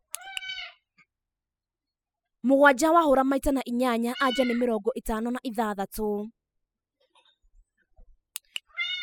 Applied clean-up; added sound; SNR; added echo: classical method spectral subtraction.